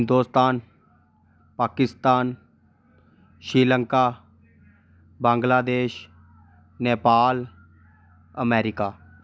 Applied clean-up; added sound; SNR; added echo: none; none; none; none.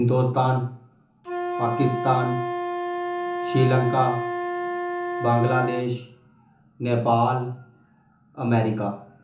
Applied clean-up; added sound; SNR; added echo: none; Wind instrument, woodwind instrument; 6 dB; reverberation time 1.2 s.